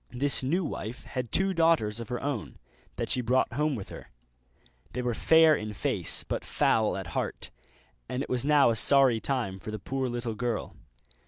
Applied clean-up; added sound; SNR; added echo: none; none; none; none.